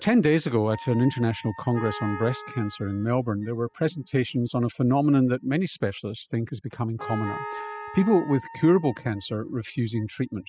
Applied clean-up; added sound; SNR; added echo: classical method spectral subtraction.